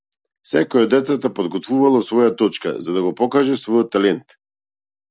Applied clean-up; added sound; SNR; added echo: none; none; none; none.